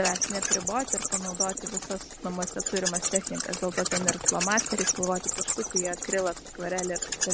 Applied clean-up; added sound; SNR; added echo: none; Wild animals; -1 dB; none.